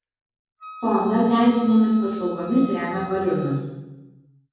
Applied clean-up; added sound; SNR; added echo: none; Wind instrument, woodwind instrument; 18 dB; reverberation time 1.3 s.